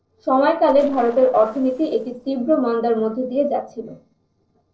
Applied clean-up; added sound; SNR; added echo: neural separator model SepFormer DNS4.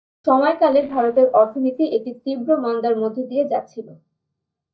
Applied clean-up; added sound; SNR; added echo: neural mask model DeepFilterNet 3.